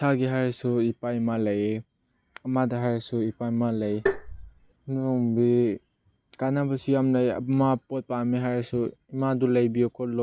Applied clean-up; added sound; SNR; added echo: none; Tap; 4 dB; none.